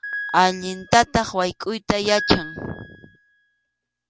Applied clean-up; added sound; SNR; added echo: none; Piano; 13 dB; none.